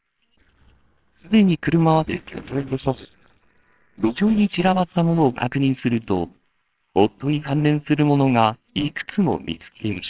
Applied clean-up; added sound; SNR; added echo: neural separator model SepFormer WHAMR!.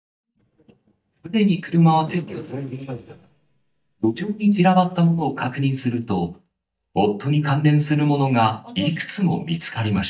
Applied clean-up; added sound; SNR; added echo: neural mask model DeepFilterNet 3.